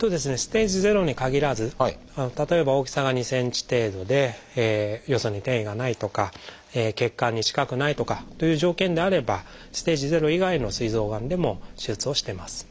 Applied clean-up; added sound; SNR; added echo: none; Thunder / Rain; 18 dB; none.